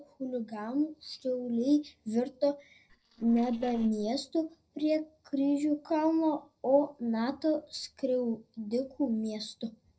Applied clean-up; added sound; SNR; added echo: neural separator model SepFormer DNS4.